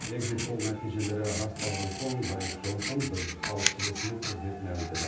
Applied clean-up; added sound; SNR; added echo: none; Writing; 3 dB; reverberation time 0.6 s.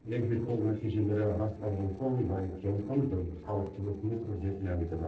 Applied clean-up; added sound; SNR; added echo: neural separator model SepFormer DNS4.